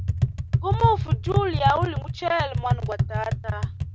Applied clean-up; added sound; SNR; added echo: none; Tap; -2 dB; none.